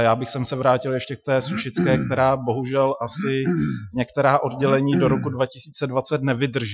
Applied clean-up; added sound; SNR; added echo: classical method Wiener filter.